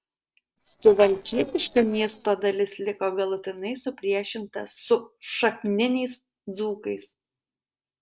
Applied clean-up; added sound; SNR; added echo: neural separator model SepFormer DNS4.